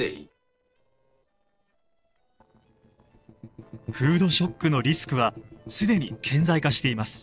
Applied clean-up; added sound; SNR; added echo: neural separator model SepFormer DNS4.